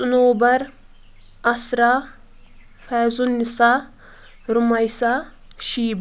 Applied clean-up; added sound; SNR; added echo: none; none; none; none.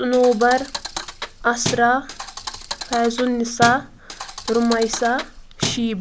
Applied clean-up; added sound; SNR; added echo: none; Thump, thud; 10 dB; none.